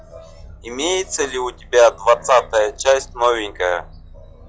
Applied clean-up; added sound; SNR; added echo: classical method log-MMSE.